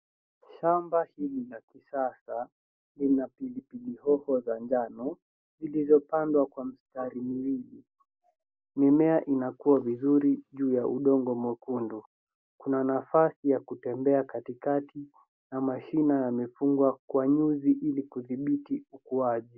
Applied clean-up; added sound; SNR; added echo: neural mask model Resemble Enhance denoiser.